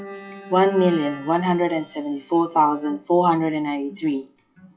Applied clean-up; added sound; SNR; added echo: classical method WPE with log-MMSE.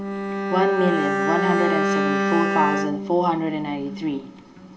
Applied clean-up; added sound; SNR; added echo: none; Bowed string instrument; 0 dB; reverberation time 0.5 s.